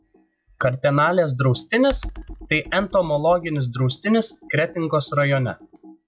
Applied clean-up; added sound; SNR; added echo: classical method log-MMSE.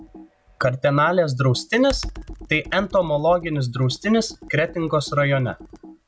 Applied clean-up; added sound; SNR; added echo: none; Computer keyboard; 17 dB; none.